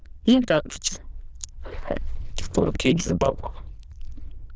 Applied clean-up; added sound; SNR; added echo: neural diffusion model UNIVERSE++.